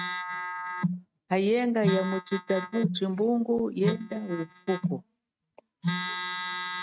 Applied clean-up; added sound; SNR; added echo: neural mask model RNNoise.